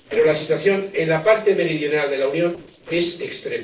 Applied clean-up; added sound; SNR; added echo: neural separator model SepFormer DNS4.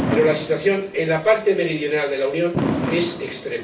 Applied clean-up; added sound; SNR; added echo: none; Fireworks; 6 dB; reverberation time 0.3 s.